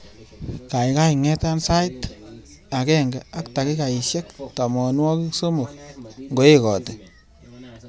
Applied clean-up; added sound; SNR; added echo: none; none; none; none.